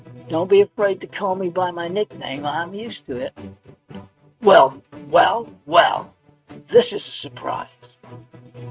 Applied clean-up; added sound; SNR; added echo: neural mask model RNNoise.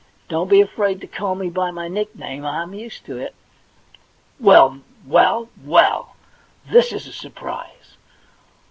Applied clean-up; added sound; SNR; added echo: none; none; none; none.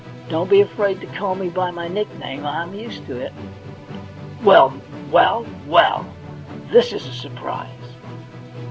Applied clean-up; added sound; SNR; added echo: none; Musical instrument; 14 dB; none.